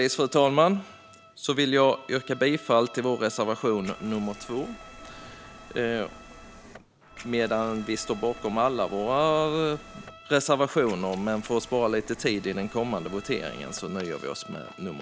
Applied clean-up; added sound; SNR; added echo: none; Liquid + Bowed string instrument; 19 dB; none.